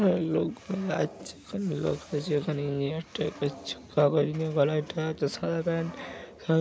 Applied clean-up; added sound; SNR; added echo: none; none; none; none.